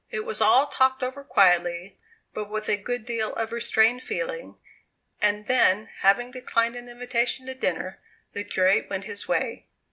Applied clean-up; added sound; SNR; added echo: none; none; none; none.